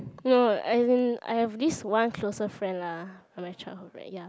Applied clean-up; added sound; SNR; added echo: none; none; none; none.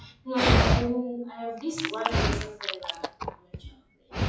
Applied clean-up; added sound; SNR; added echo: classical method WPE with log-MMSE.